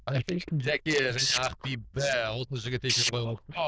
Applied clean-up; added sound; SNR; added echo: neural diffusion model UNIVERSE++.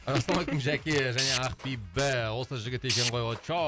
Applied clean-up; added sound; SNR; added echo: none; Tools; 4 dB; none.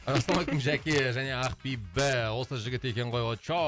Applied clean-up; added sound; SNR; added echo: none; none; none; none.